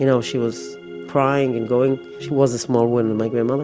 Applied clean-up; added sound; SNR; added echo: none; none; none; none.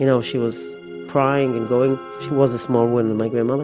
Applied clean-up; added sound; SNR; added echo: none; Wind instrument, woodwind instrument; 19 dB; none.